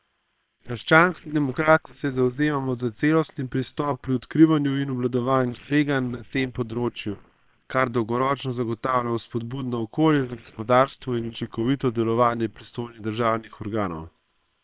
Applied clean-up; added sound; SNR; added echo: neural separator model SepFormer WHAM!.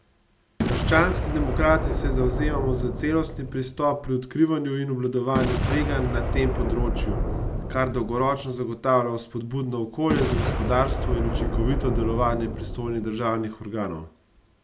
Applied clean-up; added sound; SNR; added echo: none; Boom; 2 dB; none.